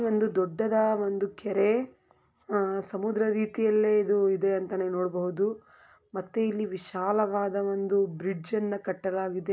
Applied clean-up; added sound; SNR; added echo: none; none; none; none.